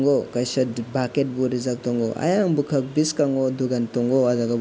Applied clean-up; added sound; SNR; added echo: none; none; none; none.